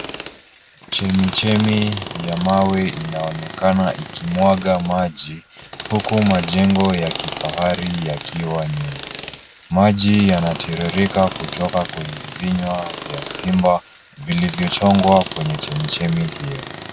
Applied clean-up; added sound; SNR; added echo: none; Tools; 7 dB; none.